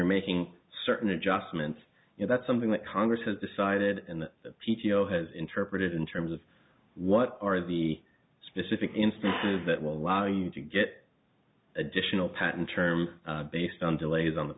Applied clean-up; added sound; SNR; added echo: none; none; none; none.